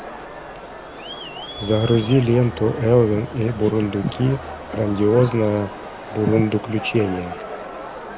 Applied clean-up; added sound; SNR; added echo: none; Crowd; 12 dB; none.